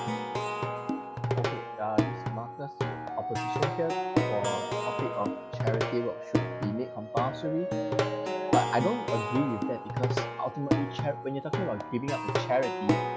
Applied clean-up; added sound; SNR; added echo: none; Plucked string instrument; -3 dB; none.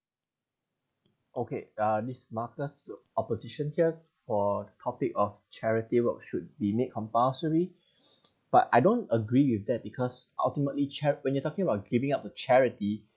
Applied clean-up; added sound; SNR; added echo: none; none; none; none.